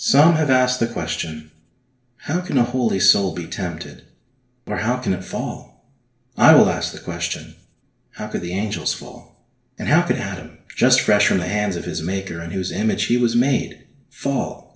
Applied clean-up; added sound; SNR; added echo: none; none; none; reverberation time 0.5 s.